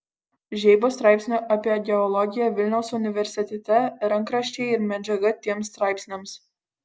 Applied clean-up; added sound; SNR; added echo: none; none; none; none.